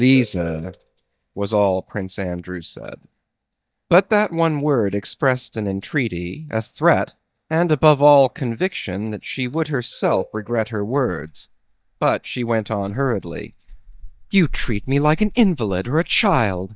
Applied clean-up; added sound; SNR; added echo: neural mask model DeepFilterNet 3.